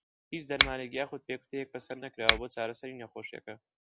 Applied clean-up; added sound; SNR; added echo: none; Finger snapping; -4 dB; none.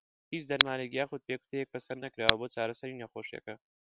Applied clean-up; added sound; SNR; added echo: neural separator model SepFormer WHAM!.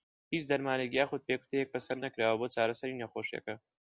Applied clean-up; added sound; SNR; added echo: none; none; none; none.